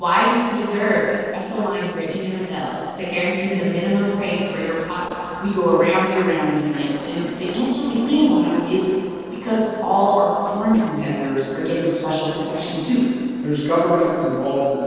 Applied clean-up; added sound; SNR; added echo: neural separator model SepFormer DNS4.